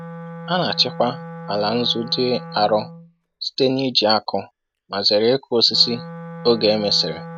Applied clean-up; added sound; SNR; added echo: none; Wind instrument, woodwind instrument; 15 dB; none.